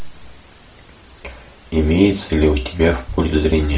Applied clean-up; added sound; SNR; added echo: none; none; none; none.